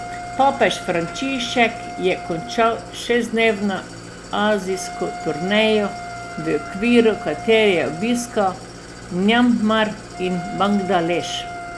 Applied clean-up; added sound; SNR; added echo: none; Idling + Wind instrument, woodwind instrument; 12 dB; none.